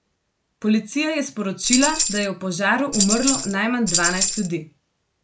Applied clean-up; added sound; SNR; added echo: none; Tambourine; -1 dB; none.